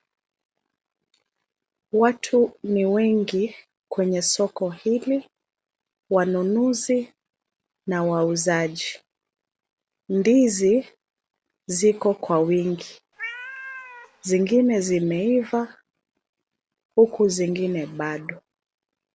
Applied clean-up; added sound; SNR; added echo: none; Cat; 14 dB; none.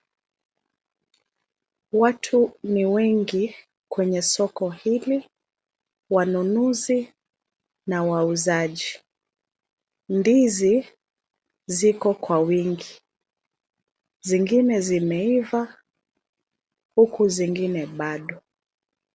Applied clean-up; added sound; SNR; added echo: none; none; none; none.